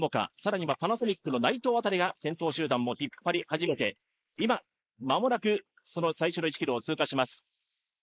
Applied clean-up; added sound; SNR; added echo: neural mask model Resemble Enhance denoiser.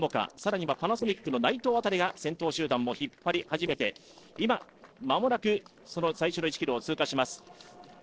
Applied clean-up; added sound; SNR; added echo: neural separator model SepFormer DNS4.